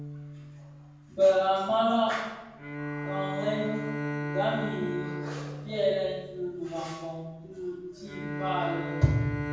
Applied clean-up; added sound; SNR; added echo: none; Bowed string instrument; 7 dB; reverberation time 1.2 s.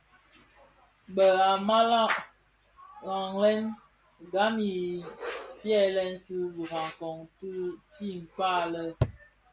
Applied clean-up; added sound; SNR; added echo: none; none; none; none.